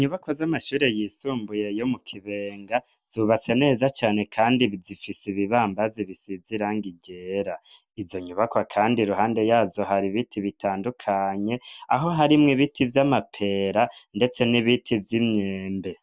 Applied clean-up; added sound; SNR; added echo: none; none; none; none.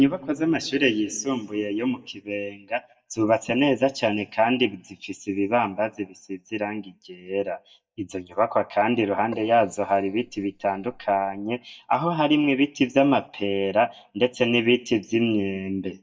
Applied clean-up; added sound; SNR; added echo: neural mask model DeepFilterNet 3.